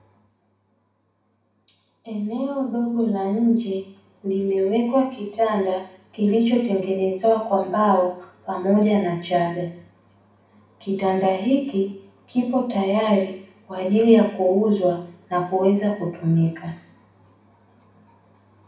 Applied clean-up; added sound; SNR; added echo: none; none; none; reverberation time 0.6 s.